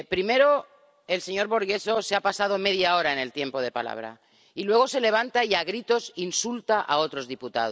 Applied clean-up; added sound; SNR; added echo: none; none; none; none.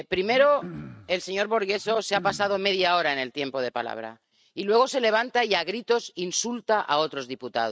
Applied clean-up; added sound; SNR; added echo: neural mask model RNNoise.